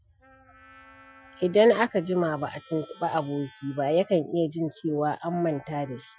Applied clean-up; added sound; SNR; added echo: classical method Wiener filter.